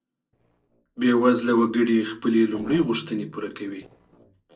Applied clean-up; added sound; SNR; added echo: neural separator model SepFormer DNS4.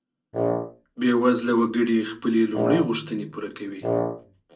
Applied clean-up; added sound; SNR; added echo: none; Wind instrument, woodwind instrument; 3 dB; reverberation time 0.2 s.